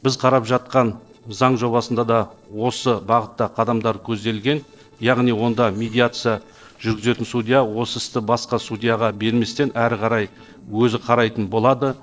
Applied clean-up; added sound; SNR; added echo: neural separator model SepFormer DNS4.